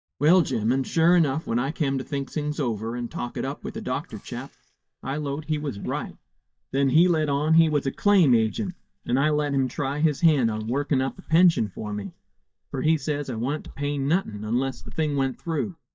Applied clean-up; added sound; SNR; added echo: neural mask model DeepFilterNet 3.